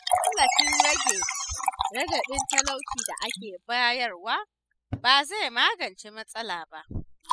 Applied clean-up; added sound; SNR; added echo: classical method spectral subtraction.